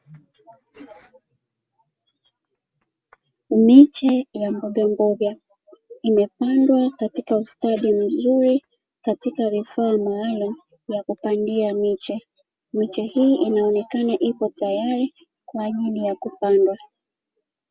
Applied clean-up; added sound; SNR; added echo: none; none; none; none.